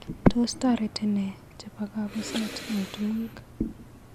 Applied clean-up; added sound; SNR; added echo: none; Breathing; 2 dB; none.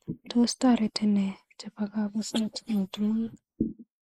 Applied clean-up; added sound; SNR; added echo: neural mask model Resemble Enhance denoiser.